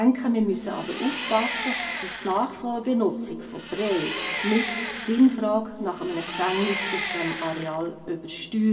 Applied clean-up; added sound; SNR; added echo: none; Engine; 6 dB; reverberation time 1.5 s.